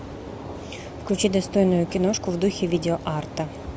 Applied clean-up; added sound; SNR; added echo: none; none; none; none.